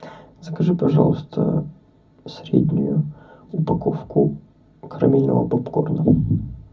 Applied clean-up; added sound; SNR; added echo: none; none; none; reverberation time 0.4 s.